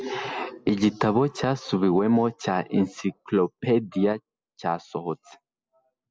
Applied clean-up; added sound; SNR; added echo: none; none; none; none.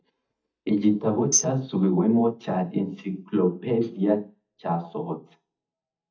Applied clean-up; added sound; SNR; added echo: neural mask model DeepFilterNet 3.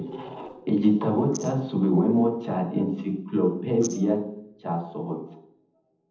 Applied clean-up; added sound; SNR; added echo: neural separator model SepFormer DNS4.